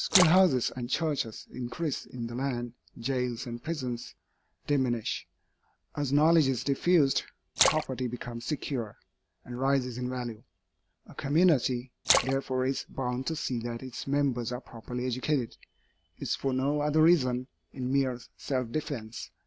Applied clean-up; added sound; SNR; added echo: none; Splash, splatter; 5 dB; none.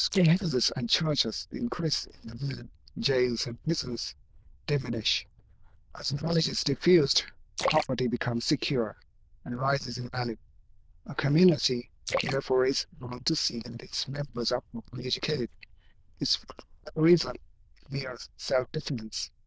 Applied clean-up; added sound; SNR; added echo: neural diffusion model UNIVERSE++.